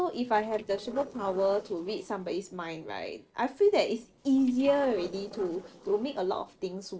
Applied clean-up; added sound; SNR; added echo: neural separator model SepFormer DNS4.